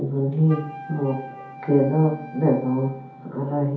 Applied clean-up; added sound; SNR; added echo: none; Wind instrument, woodwind instrument; 17 dB; reverberation time 0.6 s.